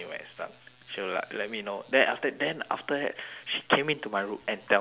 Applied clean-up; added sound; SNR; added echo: none; none; none; none.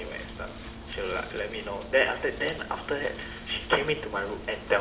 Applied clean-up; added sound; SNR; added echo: none; Wind; 11 dB; reverberation time 1.3 s.